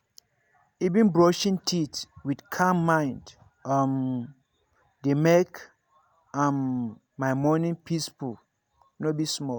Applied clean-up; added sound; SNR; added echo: none; none; none; none.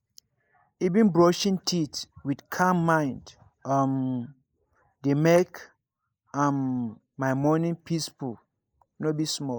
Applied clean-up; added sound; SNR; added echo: neural mask model Resemble Enhance denoiser.